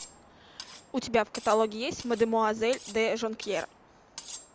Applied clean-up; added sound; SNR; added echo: none; Cutlery, silverware; 18 dB; none.